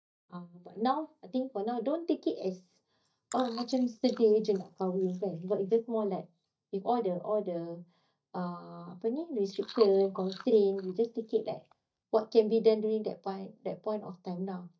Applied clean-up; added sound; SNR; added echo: neural mask model DeepFilterNet 3.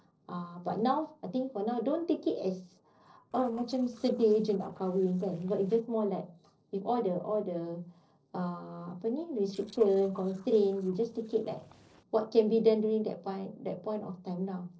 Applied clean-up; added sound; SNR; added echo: neural separator model SepFormer DNS4.